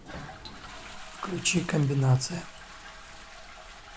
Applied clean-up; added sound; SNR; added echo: none; Toilet flush; 13 dB; none.